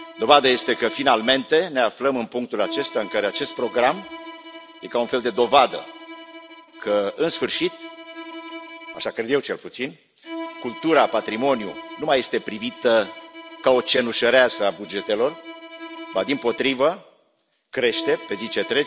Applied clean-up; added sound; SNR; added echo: none; Bowed string instrument; 16 dB; none.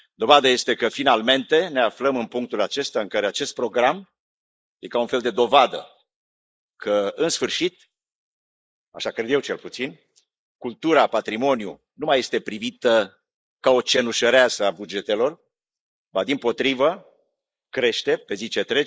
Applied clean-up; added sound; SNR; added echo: neural mask model Resemble Enhance denoiser.